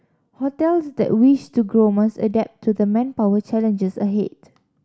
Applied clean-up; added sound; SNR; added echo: none; none; none; none.